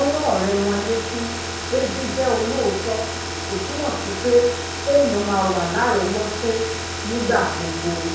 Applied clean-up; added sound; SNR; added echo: none; Car; 6 dB; reverberation time 0.6 s.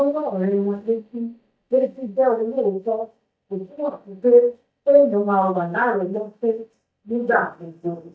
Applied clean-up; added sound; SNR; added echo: neural mask model DeepFilterNet 3.